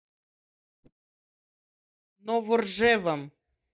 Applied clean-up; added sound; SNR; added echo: neural mask model DeepFilterNet 3.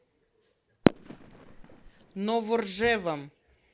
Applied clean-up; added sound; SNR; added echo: none; Fireworks; -3 dB; none.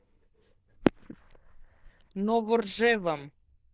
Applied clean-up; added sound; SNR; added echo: neural diffusion model UNIVERSE++.